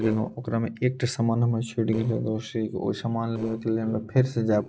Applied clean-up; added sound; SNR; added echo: neural separator model SepFormer DNS4.